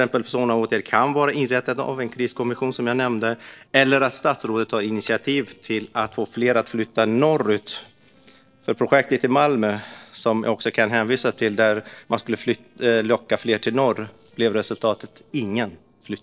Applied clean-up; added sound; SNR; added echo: neural separator model SepFormer DNS4.